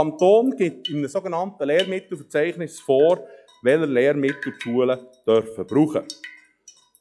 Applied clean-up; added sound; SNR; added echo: classical method log-MMSE.